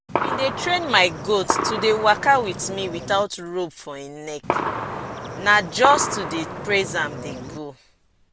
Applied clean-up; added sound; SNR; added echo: none; Gunshot, gunfire; 5 dB; none.